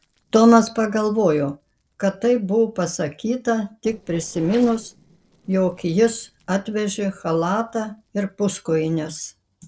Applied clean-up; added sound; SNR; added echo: neural separator model SepFormer DNS4.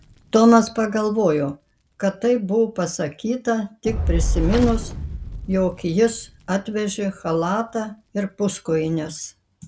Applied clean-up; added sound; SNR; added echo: none; Fire; 8 dB; none.